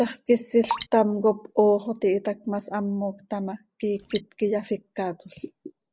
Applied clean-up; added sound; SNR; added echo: neural mask model Resemble Enhance denoiser.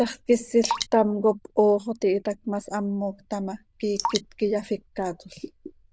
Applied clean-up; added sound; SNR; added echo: neural diffusion model UNIVERSE++.